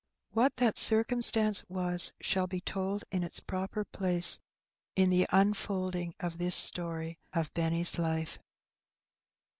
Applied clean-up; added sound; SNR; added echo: none; none; none; none.